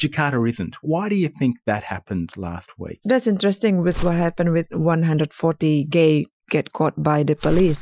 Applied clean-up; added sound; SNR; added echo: classical method Wiener filter.